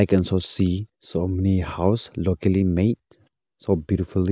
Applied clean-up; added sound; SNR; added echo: none; none; none; none.